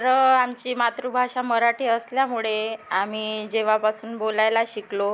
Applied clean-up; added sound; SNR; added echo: none; none; none; none.